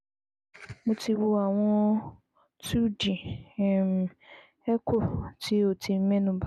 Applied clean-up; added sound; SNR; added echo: none; none; none; none.